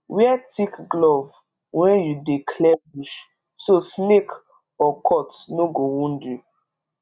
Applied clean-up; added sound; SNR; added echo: none; none; none; none.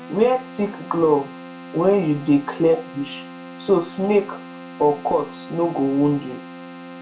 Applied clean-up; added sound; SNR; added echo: none; Keyboard (musical); 16 dB; reverberation time 0.2 s.